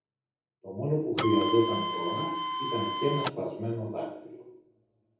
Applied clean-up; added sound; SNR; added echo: none; Printer; 1 dB; reverberation time 0.9 s.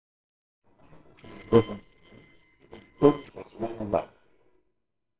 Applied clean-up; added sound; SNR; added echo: neural separator model SepFormer WHAMR!.